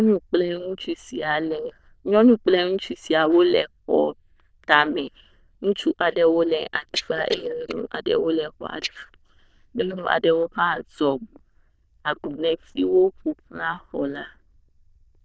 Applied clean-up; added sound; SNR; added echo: neural diffusion model UNIVERSE++.